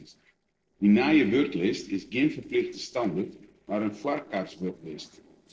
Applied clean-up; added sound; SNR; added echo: neural separator model SepFormer DNS4.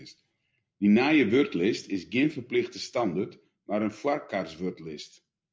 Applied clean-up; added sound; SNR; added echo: none; none; none; none.